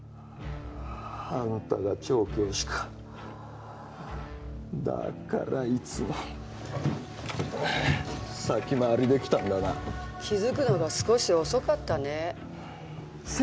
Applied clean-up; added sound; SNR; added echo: none; none; none; none.